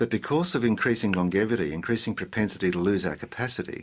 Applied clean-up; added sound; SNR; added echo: none; none; none; none.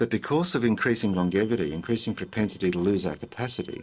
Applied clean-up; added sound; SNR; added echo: neural separator model SepFormer DNS4.